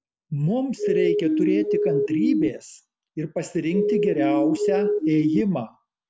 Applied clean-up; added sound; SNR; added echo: none; Siren; -4 dB; none.